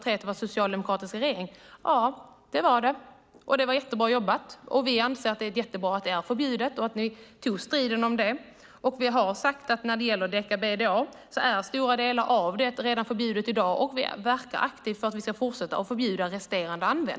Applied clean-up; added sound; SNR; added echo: none; none; none; none.